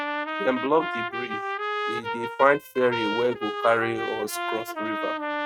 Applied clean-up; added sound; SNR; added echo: neural mask model RNNoise.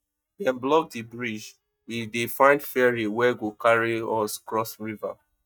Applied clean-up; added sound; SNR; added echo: neural mask model DeepFilterNet 3.